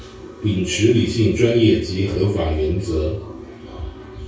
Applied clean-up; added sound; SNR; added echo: none; none; none; reverberation time 0.6 s.